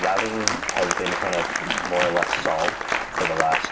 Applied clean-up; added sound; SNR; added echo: none; Applause; -1 dB; reverberation time 0.2 s.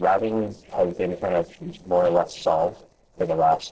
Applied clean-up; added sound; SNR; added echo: neural separator model SepFormer DNS4.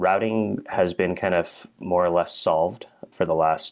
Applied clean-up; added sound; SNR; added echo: none; none; none; none.